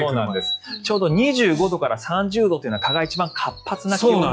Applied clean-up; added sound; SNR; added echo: classical method log-MMSE.